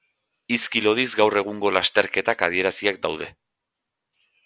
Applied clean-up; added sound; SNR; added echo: none; none; none; none.